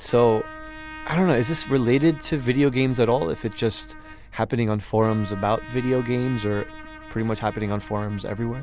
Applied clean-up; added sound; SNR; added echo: none; Trumpet; 18 dB; none.